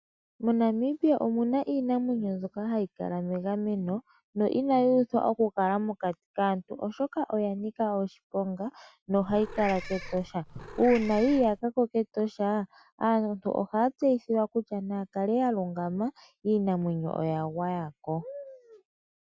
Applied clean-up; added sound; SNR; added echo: none; Meow / Purr; 12 dB; none.